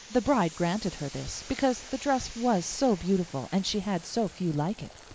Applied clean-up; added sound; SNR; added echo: neural mask model Resemble Enhance denoiser.